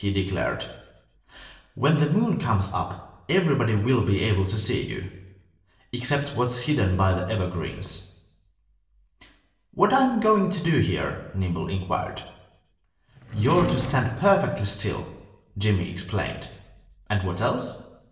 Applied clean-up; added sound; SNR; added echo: none; Drawer open or close; 6 dB; reverberation time 0.8 s.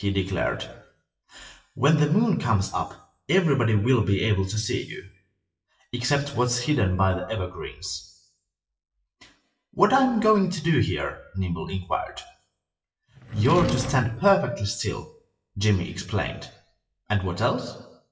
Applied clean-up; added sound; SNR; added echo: classical method WPE with log-MMSE.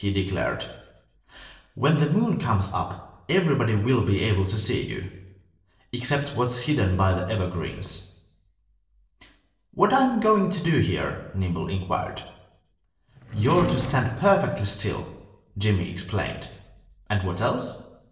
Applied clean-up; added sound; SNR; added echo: neural separator model SepFormer DNS4.